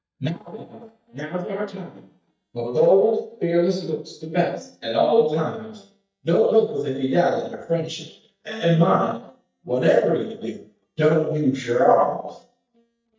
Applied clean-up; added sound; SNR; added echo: neural mask model DeepFilterNet 3.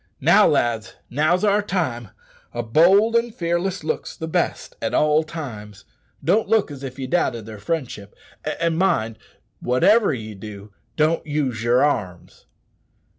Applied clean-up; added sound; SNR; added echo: none; none; none; none.